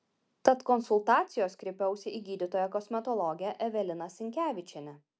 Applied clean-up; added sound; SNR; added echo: none; none; none; none.